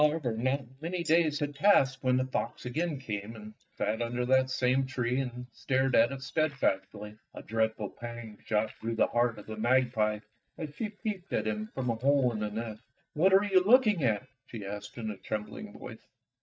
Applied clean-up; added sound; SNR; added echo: neural mask model DeepFilterNet 3.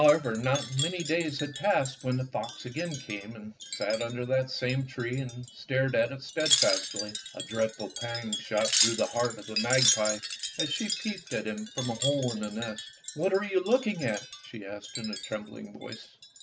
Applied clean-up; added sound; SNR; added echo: none; Wind chime; 4 dB; none.